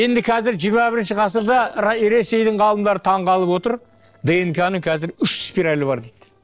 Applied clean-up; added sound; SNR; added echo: neural separator model SepFormer DNS4.